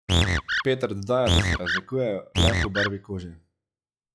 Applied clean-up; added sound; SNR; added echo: classical method log-MMSE.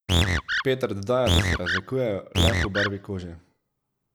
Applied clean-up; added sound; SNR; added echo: none; Animal; -4 dB; none.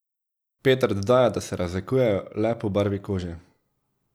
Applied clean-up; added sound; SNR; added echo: none; none; none; none.